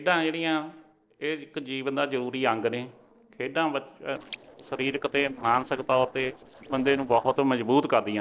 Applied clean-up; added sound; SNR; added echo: neural separator model SepFormer DNS4.